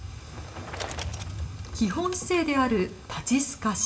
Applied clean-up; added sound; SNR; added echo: none; Bicycle; 16 dB; reverberation time 0.8 s.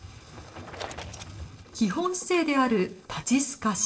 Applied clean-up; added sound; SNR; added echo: neural separator model SepFormer DNS4.